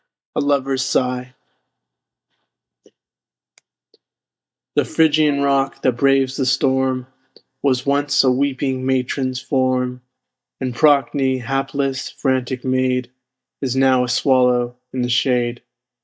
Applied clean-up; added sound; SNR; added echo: neural mask model DeepFilterNet 3.